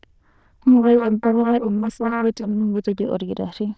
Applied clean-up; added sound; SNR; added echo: neural diffusion model UNIVERSE++.